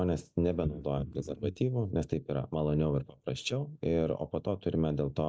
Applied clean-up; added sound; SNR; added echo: neural mask model DeepFilterNet 3.